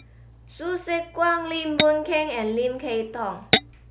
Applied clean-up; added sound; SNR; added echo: none; Tap / Glass; 5 dB; none.